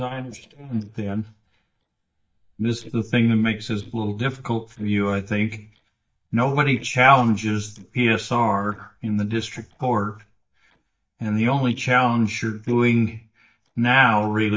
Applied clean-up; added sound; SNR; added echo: neural mask model DeepFilterNet 3.